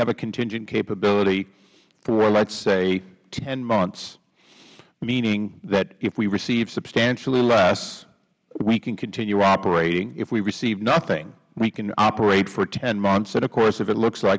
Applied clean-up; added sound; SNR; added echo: none; none; none; none.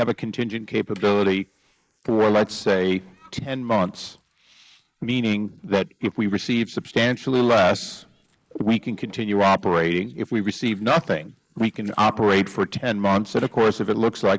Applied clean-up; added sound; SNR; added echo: neural mask model Resemble Enhance denoiser.